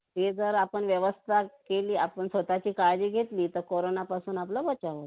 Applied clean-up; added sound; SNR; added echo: none; none; none; none.